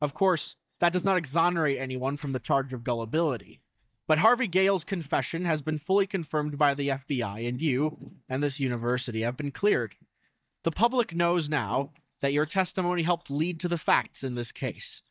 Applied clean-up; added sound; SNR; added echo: neural mask model DeepFilterNet 3.